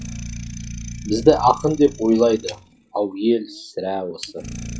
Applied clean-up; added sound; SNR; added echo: classical method log-MMSE.